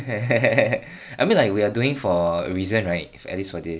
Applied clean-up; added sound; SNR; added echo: none; none; none; none.